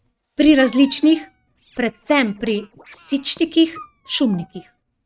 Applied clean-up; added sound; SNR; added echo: neural mask model RNNoise.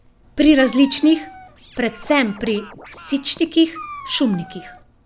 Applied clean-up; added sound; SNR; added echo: none; Scratching (performance technique) + Dog; 19 dB; none.